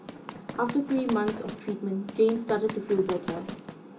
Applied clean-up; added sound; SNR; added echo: none; Run; 11 dB; reverberation time 0.2 s.